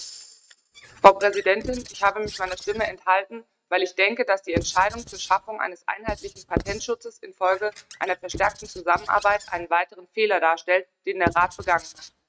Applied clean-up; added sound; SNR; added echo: neural mask model RNNoise.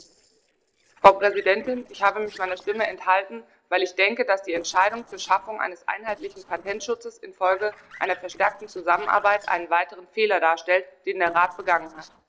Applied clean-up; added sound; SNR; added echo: neural separator model SepFormer DNS4.